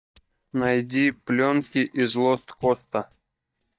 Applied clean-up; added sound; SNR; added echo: neural mask model DeepFilterNet 3.